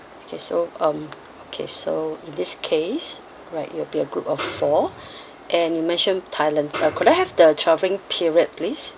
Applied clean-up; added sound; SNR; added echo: none; Snare drum; 11 dB; none.